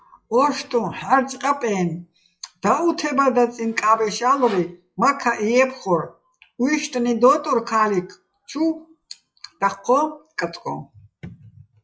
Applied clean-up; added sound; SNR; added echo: classical method log-MMSE.